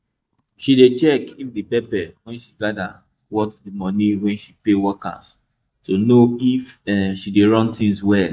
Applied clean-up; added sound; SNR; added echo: neural mask model DeepFilterNet 3.